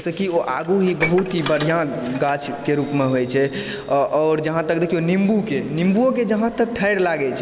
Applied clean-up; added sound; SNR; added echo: none; Dishes, pots, and pans; 13 dB; none.